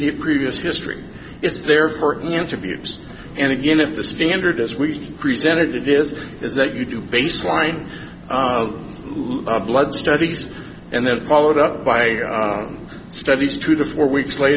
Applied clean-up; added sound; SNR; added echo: none; none; none; none.